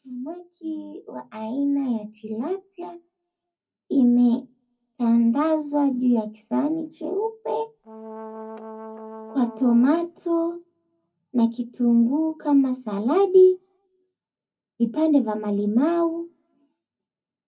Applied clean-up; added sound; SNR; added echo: none; Brass instrument; 15 dB; reverberation time 0.4 s.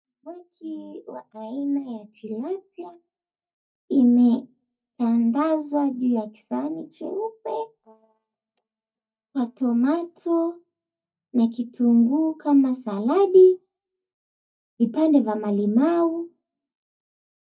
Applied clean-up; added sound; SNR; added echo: neural mask model DeepFilterNet 3.